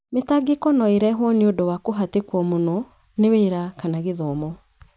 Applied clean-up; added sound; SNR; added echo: none; none; none; none.